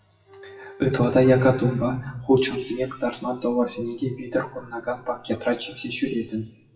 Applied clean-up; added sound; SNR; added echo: classical method WPE with log-MMSE.